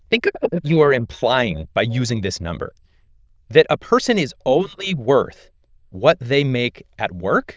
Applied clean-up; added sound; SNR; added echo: neural diffusion model UNIVERSE++.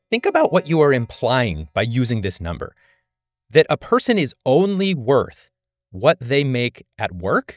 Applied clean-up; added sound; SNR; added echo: neural mask model DeepFilterNet 3.